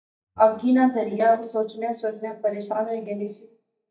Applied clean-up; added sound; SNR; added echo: neural mask model DeepFilterNet 3.